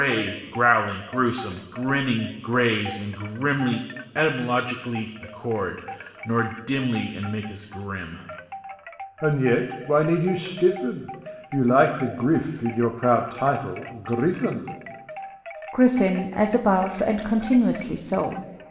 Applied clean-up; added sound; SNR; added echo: none; Wind chime; 16 dB; reverberation time 1.2 s.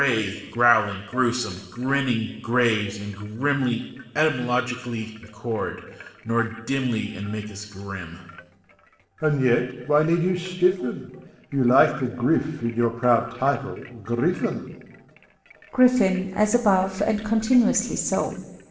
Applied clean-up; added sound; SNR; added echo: neural separator model SepFormer DNS4.